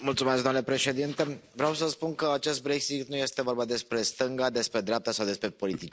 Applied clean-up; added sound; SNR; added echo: none; none; none; none.